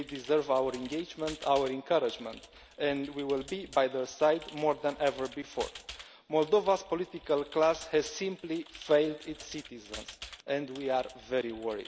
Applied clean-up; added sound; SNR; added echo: none; Computer keyboard; 19 dB; none.